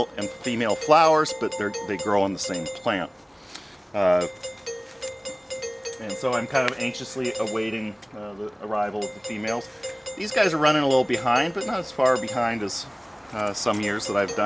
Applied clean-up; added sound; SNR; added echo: none; Doorbell; 11 dB; none.